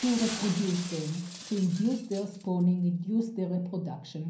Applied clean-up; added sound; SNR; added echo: none; Shatter; 14 dB; reverberation time 0.6 s.